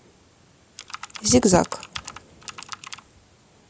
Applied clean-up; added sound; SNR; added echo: none; Computer keyboard; 14 dB; none.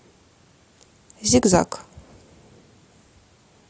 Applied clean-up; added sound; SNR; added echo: none; none; none; none.